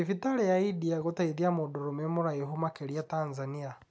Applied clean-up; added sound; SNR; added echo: none; none; none; none.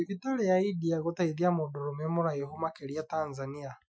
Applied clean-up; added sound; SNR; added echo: classical method Wiener filter.